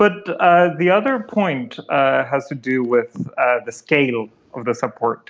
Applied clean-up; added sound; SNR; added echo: none; none; none; none.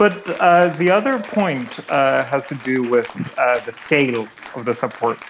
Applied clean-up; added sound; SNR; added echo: none; Applause / Cheering; 18 dB; none.